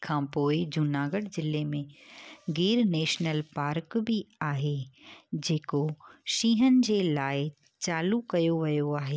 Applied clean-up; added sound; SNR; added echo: none; none; none; none.